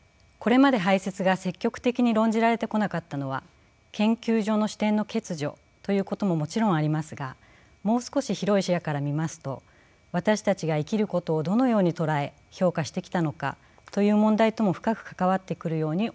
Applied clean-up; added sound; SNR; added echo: none; none; none; none.